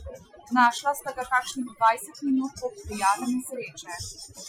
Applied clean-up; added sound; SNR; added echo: classical method Wiener filter.